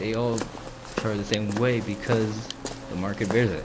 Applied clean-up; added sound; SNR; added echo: none; Walk, footsteps; 9 dB; none.